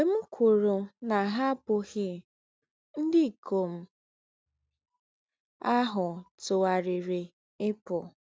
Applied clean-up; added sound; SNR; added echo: none; none; none; none.